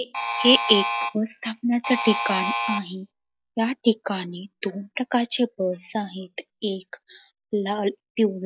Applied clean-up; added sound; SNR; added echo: classical method log-MMSE.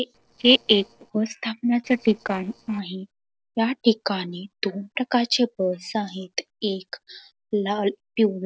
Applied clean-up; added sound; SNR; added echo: neural separator model SepFormer DNS4.